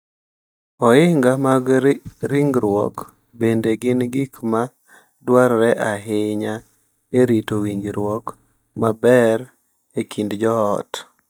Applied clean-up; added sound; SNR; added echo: neural mask model DeepFilterNet 3.